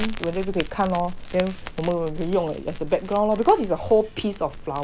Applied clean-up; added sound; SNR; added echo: none; Crackle; 10 dB; none.